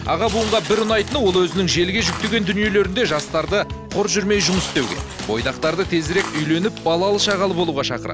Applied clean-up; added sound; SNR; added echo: none; Tearing; 14 dB; none.